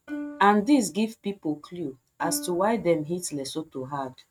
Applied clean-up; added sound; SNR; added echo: neural mask model RNNoise.